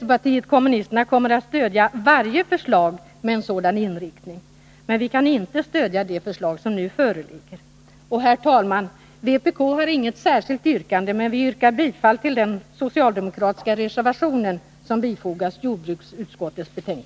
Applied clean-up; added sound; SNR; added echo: none; none; none; none.